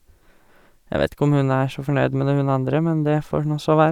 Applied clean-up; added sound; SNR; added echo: none; none; none; none.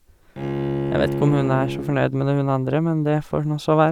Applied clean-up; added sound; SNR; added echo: none; Bowed string instrument; 6 dB; none.